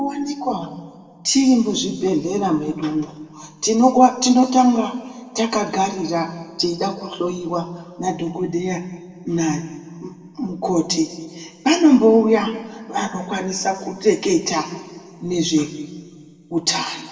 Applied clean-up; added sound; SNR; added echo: none; none; none; reverberation time 1.5 s.